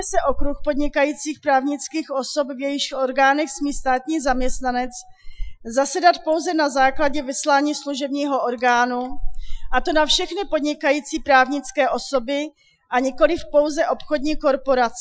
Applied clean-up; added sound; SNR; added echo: classical method Wiener filter.